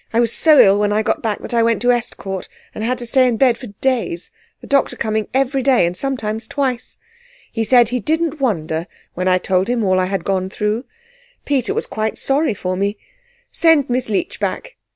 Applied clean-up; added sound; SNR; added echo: none; none; none; none.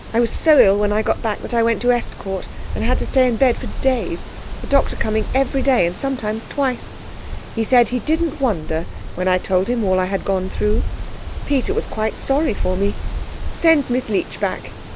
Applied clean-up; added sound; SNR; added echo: none; Wind; 5 dB; none.